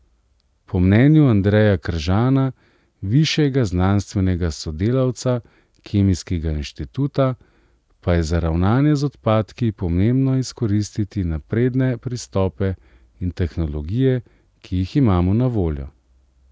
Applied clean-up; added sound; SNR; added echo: none; none; none; none.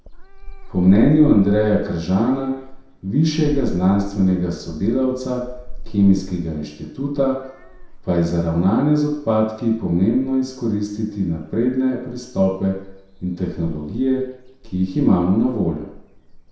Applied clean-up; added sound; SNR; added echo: none; Meow / Purr; 15 dB; reverberation time 0.7 s.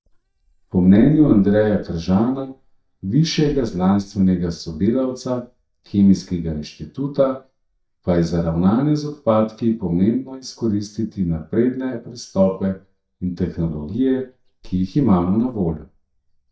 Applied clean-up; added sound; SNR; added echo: neural mask model DeepFilterNet 3.